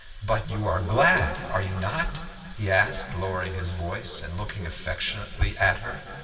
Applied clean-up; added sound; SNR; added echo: none; none; none; reverberation time 2.6 s.